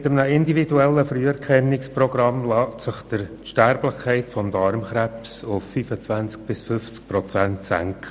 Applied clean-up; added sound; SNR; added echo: none; none; none; none.